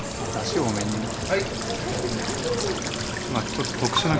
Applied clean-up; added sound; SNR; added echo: none; Sink (filling or washing) / Water tap, faucet; 5 dB; none.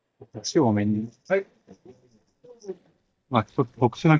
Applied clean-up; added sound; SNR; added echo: neural mask model DeepFilterNet 3.